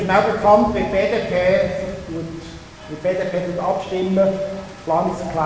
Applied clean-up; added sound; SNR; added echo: none; Rain; 16 dB; reverberation time 1.1 s.